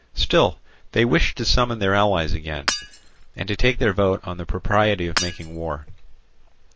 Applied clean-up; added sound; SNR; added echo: none; Shatter / Hammer; 9 dB; none.